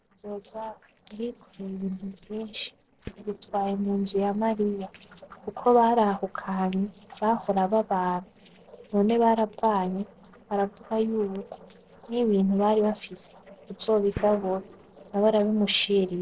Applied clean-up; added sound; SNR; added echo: neural separator model SepFormer DNS4.